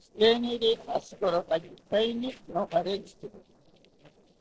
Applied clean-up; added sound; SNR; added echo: neural separator model SepFormer DNS4.